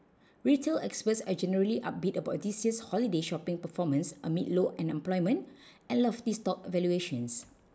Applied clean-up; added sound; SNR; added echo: none; none; none; none.